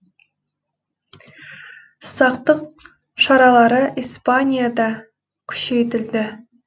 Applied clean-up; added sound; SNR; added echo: none; none; none; none.